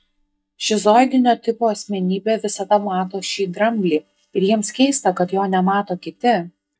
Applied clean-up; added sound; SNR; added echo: neural mask model DeepFilterNet 3.